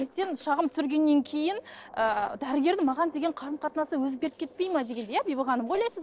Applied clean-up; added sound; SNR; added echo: neural separator model SepFormer DNS4.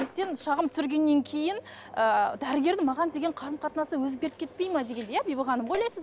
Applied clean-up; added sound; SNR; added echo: none; Engine; 19 dB; none.